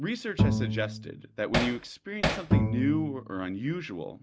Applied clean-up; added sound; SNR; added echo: none; Bowed string instrument + Hammer; -3 dB; none.